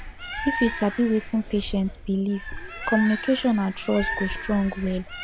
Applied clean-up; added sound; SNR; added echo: none; Bird; 8 dB; none.